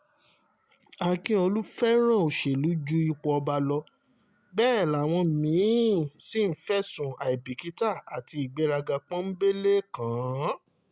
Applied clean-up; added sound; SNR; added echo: none; none; none; none.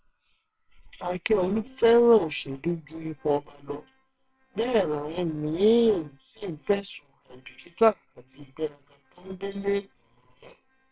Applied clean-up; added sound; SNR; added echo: neural separator model SepFormer WHAMR!.